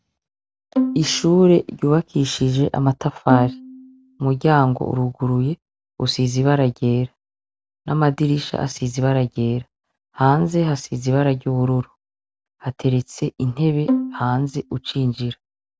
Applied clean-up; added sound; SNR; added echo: none; Bowed string instrument; 6 dB; none.